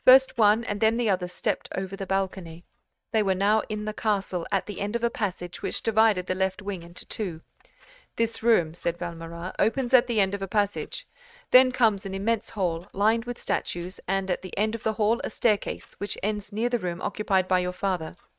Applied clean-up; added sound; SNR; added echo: neural mask model RNNoise.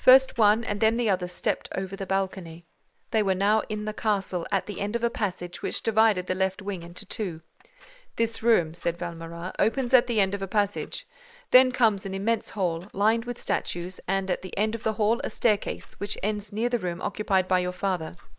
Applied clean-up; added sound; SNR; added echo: neural mask model Resemble Enhance denoiser.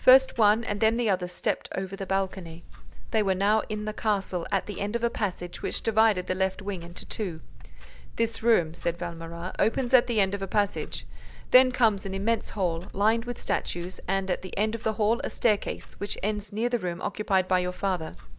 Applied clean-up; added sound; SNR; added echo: none; Clock; 7 dB; none.